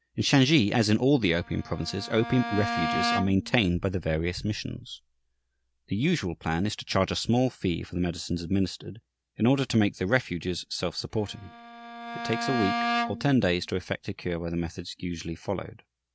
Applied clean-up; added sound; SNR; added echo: none; Bowed string instrument; 6 dB; none.